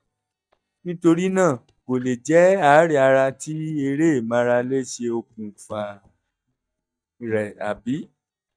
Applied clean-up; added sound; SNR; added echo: neural mask model DeepFilterNet 3.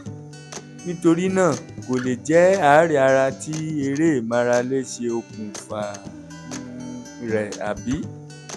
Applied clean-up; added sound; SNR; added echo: none; Acoustic guitar; 16 dB; none.